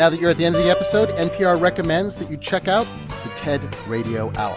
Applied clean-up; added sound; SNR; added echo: none; Acoustic guitar; 8 dB; none.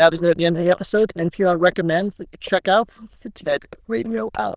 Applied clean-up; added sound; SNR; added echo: neural diffusion model UNIVERSE++.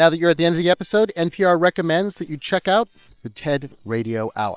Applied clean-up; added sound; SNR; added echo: neural separator model SepFormer WHAM!.